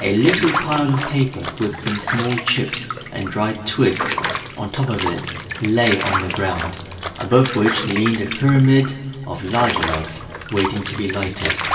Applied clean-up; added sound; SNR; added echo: none; Bathtub (filling or washing) / Water; 6 dB; reverberation time 2.2 s.